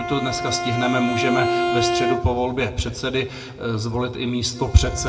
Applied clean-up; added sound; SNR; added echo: none; Bowed string instrument; 4 dB; reverberation time 1.2 s.